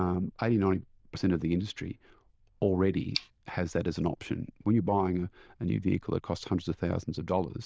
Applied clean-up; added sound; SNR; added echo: neural diffusion model UNIVERSE++.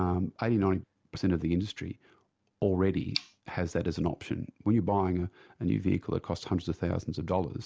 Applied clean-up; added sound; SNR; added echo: none; Tick; 20 dB; none.